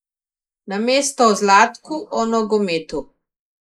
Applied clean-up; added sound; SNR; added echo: neural mask model Resemble Enhance denoiser.